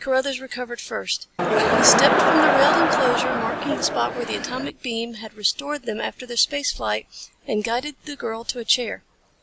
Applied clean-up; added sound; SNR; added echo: none; Crowd; -5 dB; none.